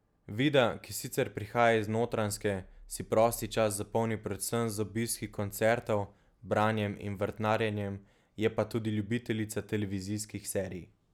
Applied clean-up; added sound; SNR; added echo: none; none; none; none.